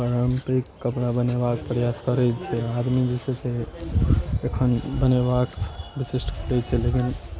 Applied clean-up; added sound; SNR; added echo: none; none; none; none.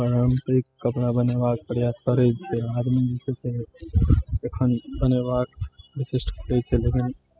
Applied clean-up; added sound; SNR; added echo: classical method spectral subtraction.